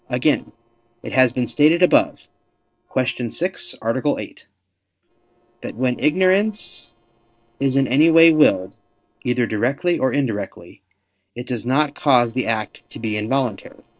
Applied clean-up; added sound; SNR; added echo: neural separator model SepFormer DNS4.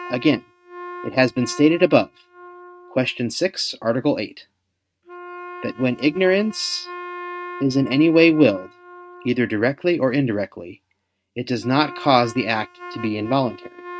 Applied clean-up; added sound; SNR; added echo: neural mask model RNNoise.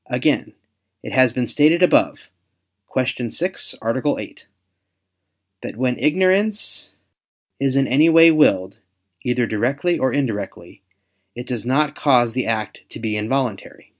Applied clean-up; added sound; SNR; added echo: none; none; none; none.